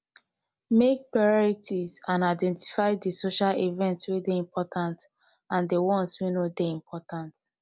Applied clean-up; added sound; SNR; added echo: none; none; none; none.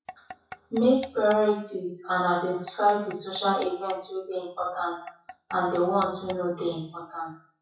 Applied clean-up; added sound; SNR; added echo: classical method WPE with log-MMSE.